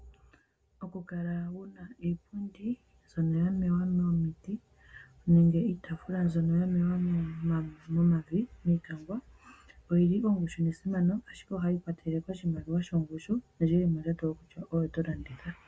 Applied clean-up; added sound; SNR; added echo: none; none; none; none.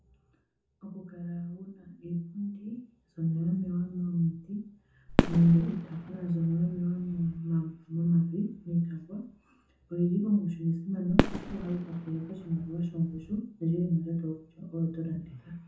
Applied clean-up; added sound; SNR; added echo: none; Fireworks; 2 dB; reverberation time 0.5 s.